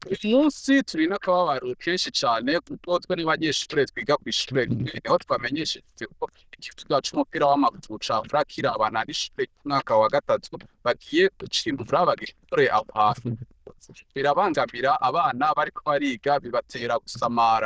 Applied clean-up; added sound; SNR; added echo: neural diffusion model UNIVERSE++.